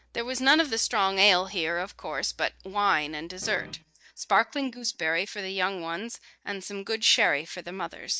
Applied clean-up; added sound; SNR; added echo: neural mask model DeepFilterNet 3.